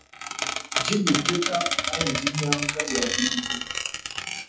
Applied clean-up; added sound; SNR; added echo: classical method WPE with log-MMSE.